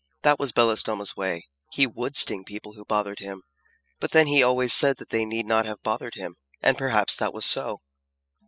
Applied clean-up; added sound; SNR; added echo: classical method spectral subtraction.